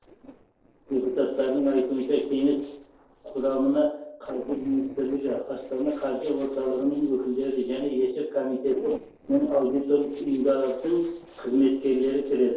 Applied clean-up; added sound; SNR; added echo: neural separator model SepFormer DNS4.